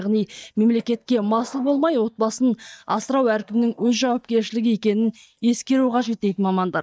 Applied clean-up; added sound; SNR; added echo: neural mask model DeepFilterNet 3.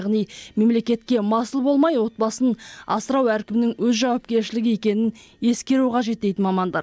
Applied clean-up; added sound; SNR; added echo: none; none; none; none.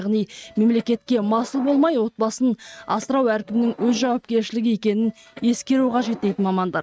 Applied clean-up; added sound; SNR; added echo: neural mask model RNNoise.